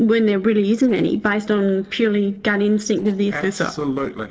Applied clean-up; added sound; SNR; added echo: neural separator model SepFormer DNS4.